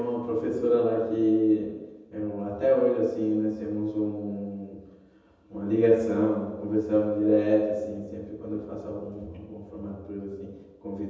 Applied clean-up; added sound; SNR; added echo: none; none; none; reverberation time 1.1 s.